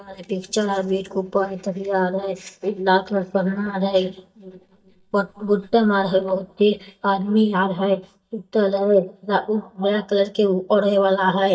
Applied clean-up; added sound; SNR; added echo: neural mask model DeepFilterNet 3.